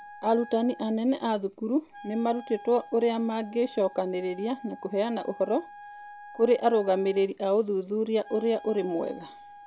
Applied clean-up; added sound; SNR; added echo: none; Wind instrument, woodwind instrument; 19 dB; none.